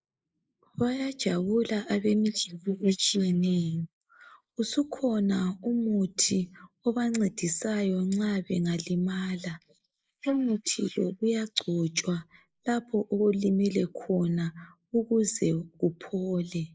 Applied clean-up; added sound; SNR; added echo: neural mask model Resemble Enhance denoiser.